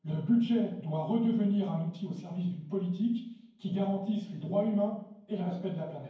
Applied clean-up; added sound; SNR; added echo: none; none; none; reverberation time 0.9 s.